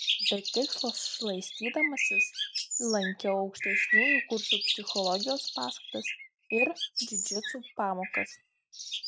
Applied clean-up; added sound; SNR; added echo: neural mask model RNNoise.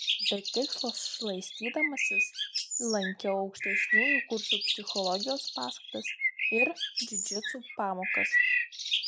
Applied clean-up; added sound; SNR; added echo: none; Bird; -5 dB; none.